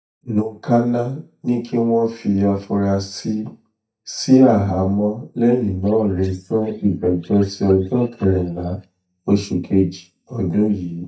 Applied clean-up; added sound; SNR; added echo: neural mask model DeepFilterNet 3.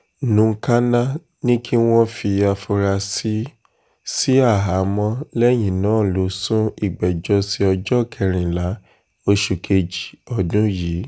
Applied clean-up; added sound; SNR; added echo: none; none; none; none.